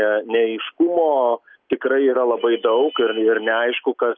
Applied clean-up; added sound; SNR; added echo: none; none; none; none.